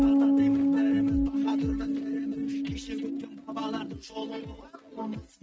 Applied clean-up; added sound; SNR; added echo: neural mask model RNNoise.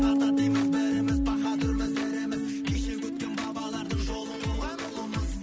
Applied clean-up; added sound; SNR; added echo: none; Piano; -4 dB; none.